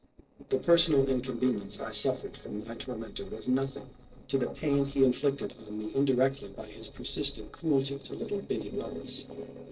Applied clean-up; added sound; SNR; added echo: neural separator model SepFormer DNS4.